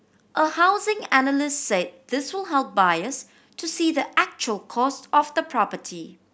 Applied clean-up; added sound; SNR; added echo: none; none; none; none.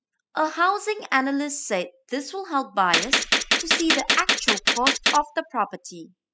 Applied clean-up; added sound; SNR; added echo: classical method spectral subtraction.